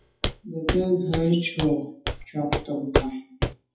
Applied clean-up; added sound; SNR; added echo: classical method WPE with log-MMSE.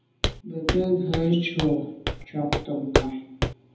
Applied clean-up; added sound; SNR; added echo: none; Walk, footsteps; 2 dB; reverberation time 0.8 s.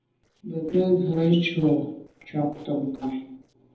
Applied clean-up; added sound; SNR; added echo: neural separator model SepFormer DNS4.